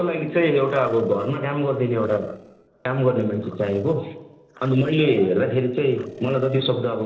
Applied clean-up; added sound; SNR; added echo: neural separator model SepFormer DNS4.